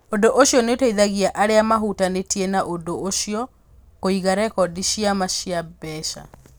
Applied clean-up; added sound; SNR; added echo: none; none; none; none.